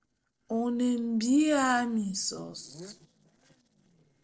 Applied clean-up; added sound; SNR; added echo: neural separator model SepFormer DNS4.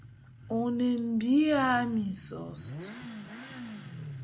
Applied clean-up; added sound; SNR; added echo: none; Motorcycle / Accelerating, revving, vroom; 13 dB; none.